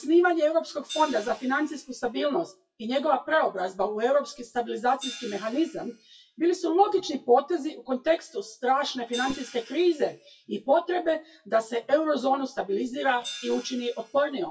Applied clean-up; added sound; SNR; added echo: classical method WPE with log-MMSE.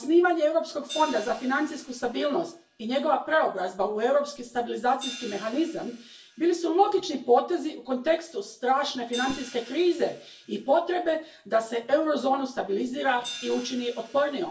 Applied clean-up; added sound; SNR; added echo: none; Hi-hat; 20 dB; reverberation time 0.3 s.